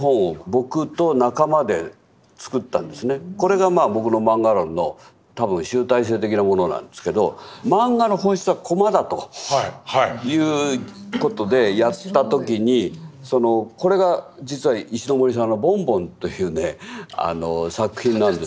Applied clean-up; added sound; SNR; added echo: none; none; none; none.